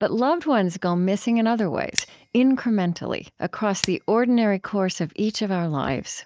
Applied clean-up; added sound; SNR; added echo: neural mask model DeepFilterNet 3.